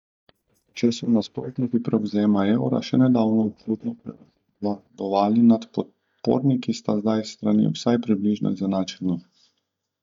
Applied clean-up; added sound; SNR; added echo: neural mask model DeepFilterNet 3.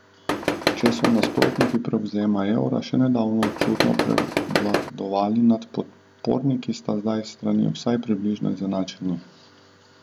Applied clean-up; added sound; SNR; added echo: none; Tools; 0 dB; none.